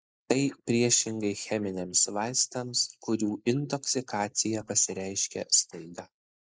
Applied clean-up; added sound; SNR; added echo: neural mask model Resemble Enhance denoiser.